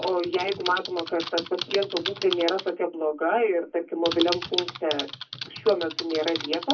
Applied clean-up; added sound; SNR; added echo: none; Typing; 8 dB; reverberation time 0.3 s.